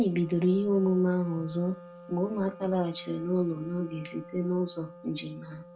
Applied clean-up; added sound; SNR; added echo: none; Wind instrument, woodwind instrument; 18 dB; reverberation time 0.2 s.